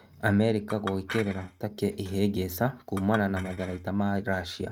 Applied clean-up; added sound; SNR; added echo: neural mask model RNNoise.